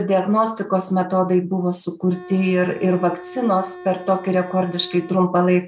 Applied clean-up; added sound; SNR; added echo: none; Organ; 16 dB; none.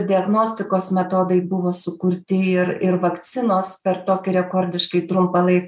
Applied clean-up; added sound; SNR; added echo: none; none; none; none.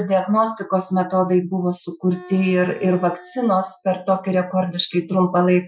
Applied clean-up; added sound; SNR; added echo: classical method Wiener filter.